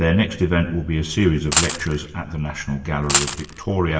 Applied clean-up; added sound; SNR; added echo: none; Coin (dropping); 2 dB; reverberation time 0.8 s.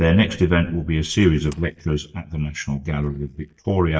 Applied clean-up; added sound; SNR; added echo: neural mask model DeepFilterNet 3.